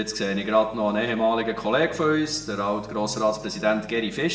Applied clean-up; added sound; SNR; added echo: none; Electric guitar; 20 dB; reverberation time 0.8 s.